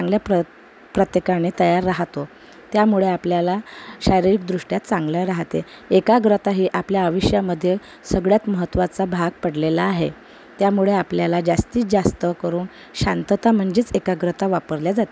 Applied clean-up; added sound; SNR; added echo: none; none; none; none.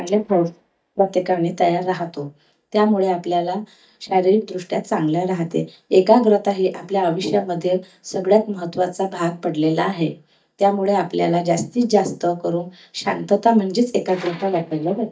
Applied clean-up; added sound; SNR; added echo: neural mask model DeepFilterNet 3.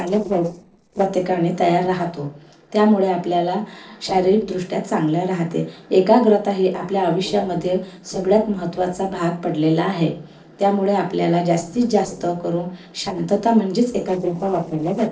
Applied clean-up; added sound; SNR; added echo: neural separator model SepFormer DNS4.